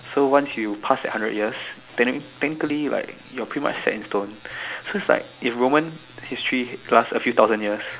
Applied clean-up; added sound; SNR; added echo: none; none; none; none.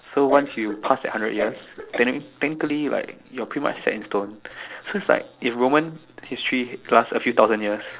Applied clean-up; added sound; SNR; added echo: neural separator model SepFormer DNS4.